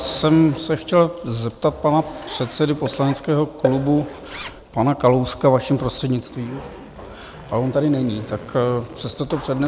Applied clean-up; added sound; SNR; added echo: none; Zipper (clothing); 19 dB; none.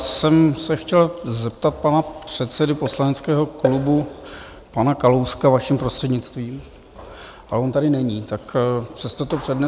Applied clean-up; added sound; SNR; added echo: none; none; none; none.